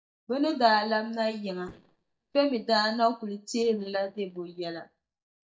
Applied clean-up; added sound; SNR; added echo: neural mask model DeepFilterNet 3.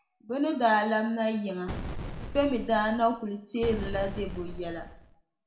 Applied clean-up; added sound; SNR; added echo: none; Boom; 8 dB; reverberation time 0.6 s.